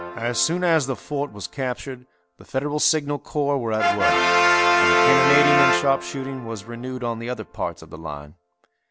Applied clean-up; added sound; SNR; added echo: none; Brass instrument; -2 dB; none.